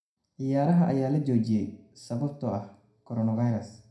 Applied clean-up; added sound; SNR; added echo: none; none; none; reverberation time 0.4 s.